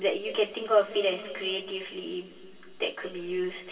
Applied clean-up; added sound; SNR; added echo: none; none; none; reverberation time 2.3 s.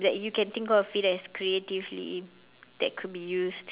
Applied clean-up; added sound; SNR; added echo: none; none; none; none.